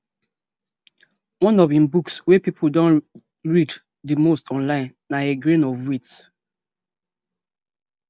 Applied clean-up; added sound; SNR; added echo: none; none; none; none.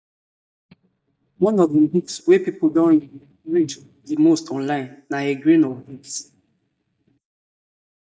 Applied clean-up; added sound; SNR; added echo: neural mask model DeepFilterNet 3.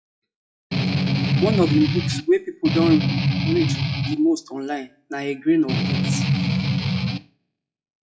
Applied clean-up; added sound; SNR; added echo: classical method WPE with log-MMSE.